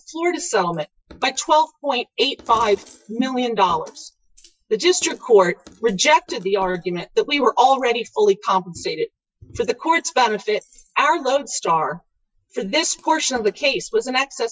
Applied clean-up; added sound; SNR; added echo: classical method Wiener filter.